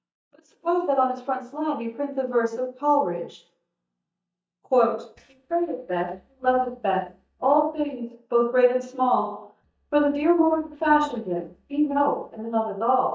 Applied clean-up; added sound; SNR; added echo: neural mask model DeepFilterNet 3.